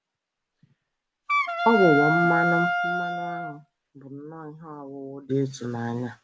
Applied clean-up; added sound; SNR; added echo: none; Wind instrument, woodwind instrument; -1 dB; none.